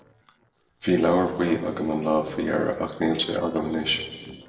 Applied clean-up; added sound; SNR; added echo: neural separator model SepFormer DNS4.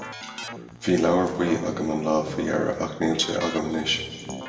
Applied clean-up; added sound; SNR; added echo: none; Keyboard (musical); 13 dB; reverberation time 2.0 s.